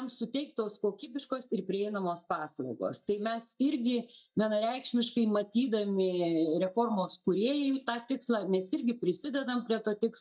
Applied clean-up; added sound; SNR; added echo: neural mask model DeepFilterNet 3.